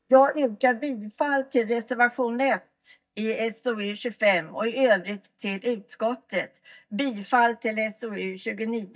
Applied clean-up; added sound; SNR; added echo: neural mask model DeepFilterNet 3.